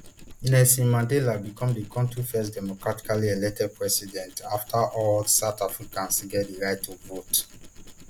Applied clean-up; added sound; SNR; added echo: none; Tools; 20 dB; none.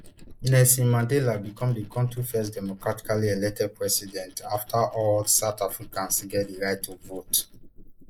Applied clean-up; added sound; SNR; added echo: neural mask model Resemble Enhance denoiser.